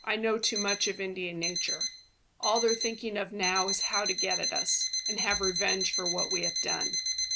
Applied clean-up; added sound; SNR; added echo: none; Alarm; 0 dB; none.